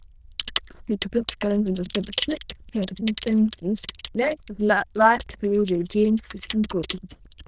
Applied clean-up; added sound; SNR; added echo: neural diffusion model UNIVERSE++.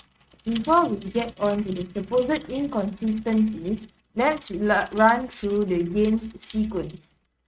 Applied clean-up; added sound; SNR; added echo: neural mask model RNNoise.